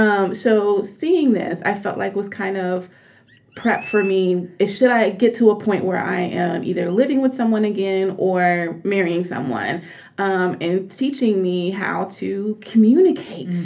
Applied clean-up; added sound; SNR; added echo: none; Chirp, tweet; 18 dB; reverberation time 0.3 s.